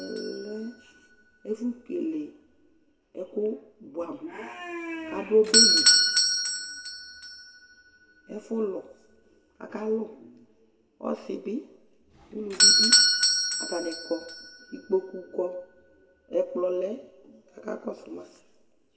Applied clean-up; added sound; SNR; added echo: none; Doorbell; -5 dB; reverberation time 1.0 s.